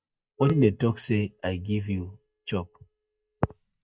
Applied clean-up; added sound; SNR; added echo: neural mask model DeepFilterNet 3.